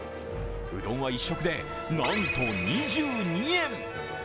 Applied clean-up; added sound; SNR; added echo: none; Piano; 12 dB; none.